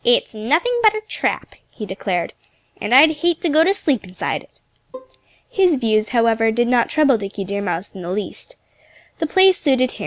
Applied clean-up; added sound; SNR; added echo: none; Bowed string instrument; 19 dB; none.